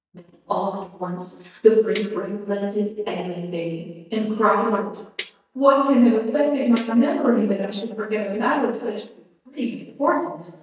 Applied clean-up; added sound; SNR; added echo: neural mask model DeepFilterNet 3.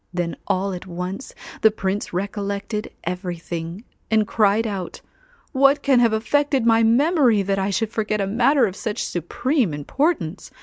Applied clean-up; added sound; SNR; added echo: none; none; none; none.